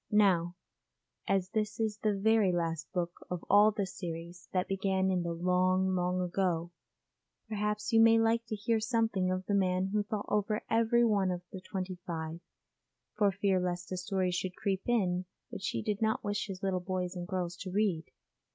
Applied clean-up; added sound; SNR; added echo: none; none; none; none.